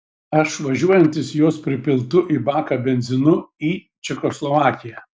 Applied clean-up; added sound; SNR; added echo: none; none; none; none.